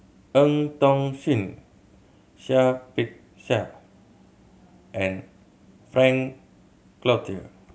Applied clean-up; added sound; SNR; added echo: none; none; none; none.